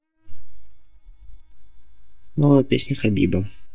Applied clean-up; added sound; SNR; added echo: neural mask model DeepFilterNet 3.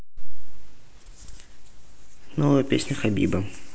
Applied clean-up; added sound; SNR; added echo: none; none; none; none.